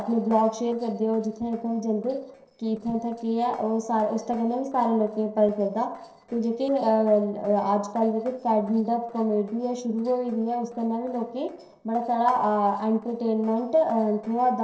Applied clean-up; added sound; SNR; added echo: neural separator model SepFormer DNS4.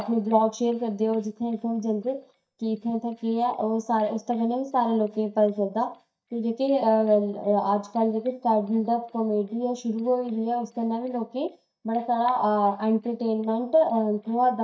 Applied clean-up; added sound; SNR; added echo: neural mask model DeepFilterNet 3.